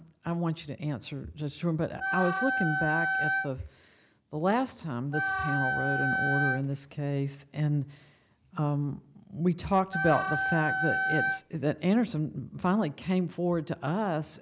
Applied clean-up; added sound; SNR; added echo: none; Wind instrument, woodwind instrument; -1 dB; none.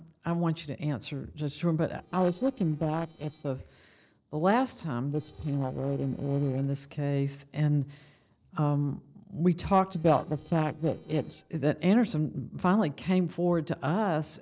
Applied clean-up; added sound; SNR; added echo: neural separator model SepFormer DNS4.